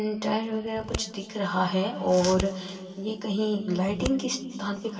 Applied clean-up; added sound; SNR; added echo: none; Scissors; 11 dB; reverberation time 2.4 s.